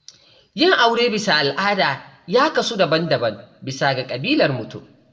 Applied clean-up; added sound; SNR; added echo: none; none; none; reverberation time 0.6 s.